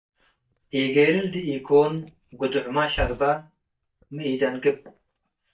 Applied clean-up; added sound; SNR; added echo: neural mask model DeepFilterNet 3.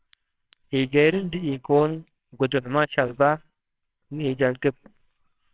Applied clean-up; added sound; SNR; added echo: neural separator model SepFormer WHAMR!.